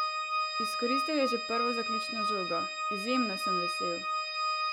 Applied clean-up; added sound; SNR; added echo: none; Organ; -4 dB; none.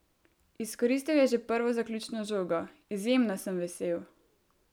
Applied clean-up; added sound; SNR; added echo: none; none; none; none.